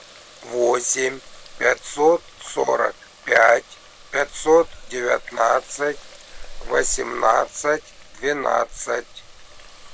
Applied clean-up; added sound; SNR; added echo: none; Water tap, faucet; 16 dB; none.